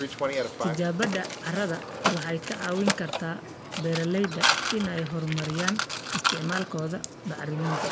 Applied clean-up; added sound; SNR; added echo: none; Mechanisms; 0 dB; none.